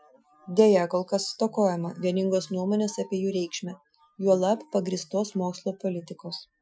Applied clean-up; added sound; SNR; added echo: classical method Wiener filter.